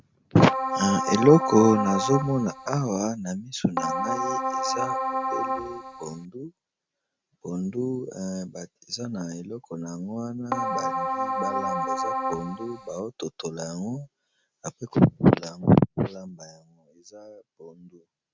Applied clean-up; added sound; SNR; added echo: none; Keyboard (musical); 2 dB; none.